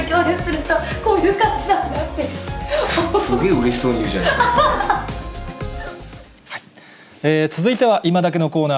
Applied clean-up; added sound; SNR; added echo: none; none; none; none.